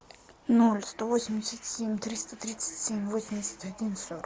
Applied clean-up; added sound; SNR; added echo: none; none; none; none.